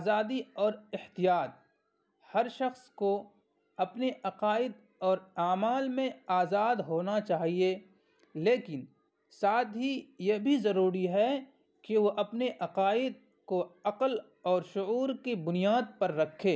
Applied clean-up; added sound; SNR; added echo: none; none; none; none.